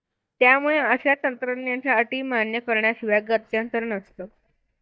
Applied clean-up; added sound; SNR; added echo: neural mask model DeepFilterNet 3.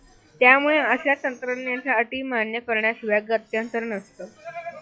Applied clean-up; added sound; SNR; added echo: classical method log-MMSE.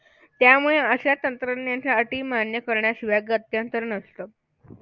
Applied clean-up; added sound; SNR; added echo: none; none; none; none.